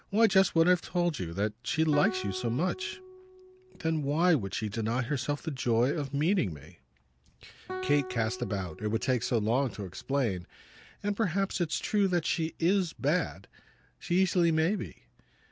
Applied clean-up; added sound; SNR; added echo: none; Guitar; 14 dB; none.